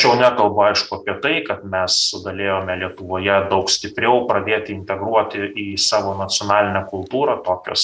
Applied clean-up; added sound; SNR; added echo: none; none; none; none.